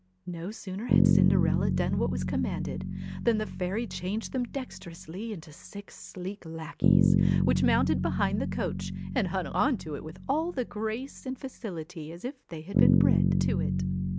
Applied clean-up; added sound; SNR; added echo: none; Bass guitar; -4 dB; none.